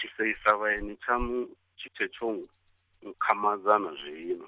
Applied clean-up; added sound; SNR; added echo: none; Rattle; 18 dB; none.